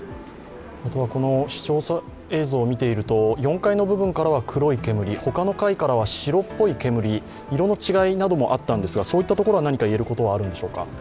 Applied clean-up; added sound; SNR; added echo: none; none; none; none.